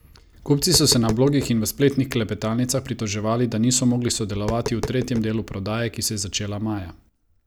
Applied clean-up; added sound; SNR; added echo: none; Tap; 14 dB; none.